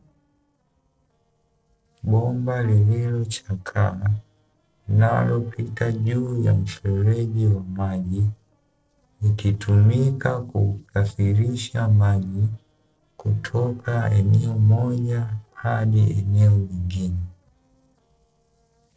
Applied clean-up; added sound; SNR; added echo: neural separator model SepFormer DNS4.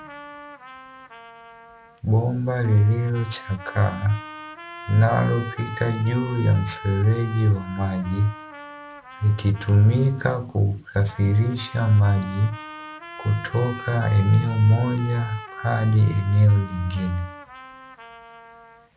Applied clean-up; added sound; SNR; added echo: none; Trumpet; 17 dB; none.